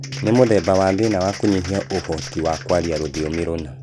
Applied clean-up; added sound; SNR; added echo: none; Applause; 15 dB; none.